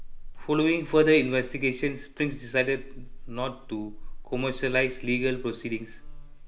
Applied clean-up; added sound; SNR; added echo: none; Buzz; 11 dB; none.